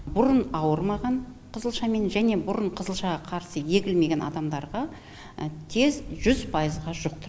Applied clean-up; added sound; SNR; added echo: none; Rain; 17 dB; none.